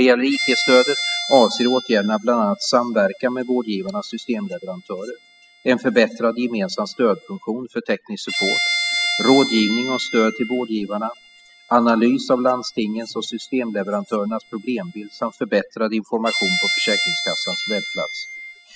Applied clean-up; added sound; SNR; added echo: classical method spectral subtraction.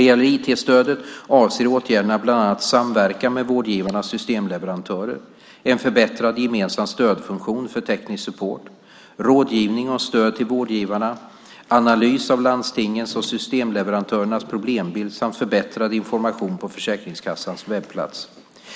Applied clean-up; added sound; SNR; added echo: none; none; none; none.